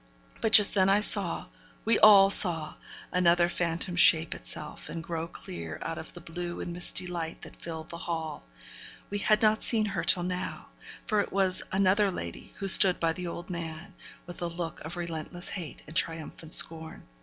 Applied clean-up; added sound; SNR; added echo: none; none; none; none.